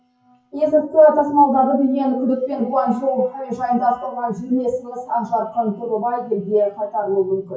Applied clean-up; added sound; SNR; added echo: classical method WPE with log-MMSE.